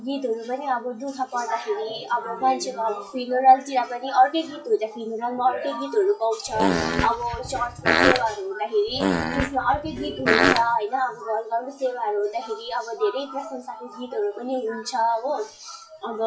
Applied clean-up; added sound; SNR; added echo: classical method WPE with log-MMSE.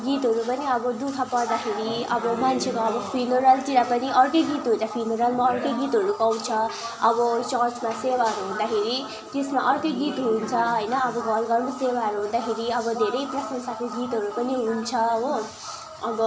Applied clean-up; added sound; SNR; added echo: none; none; none; none.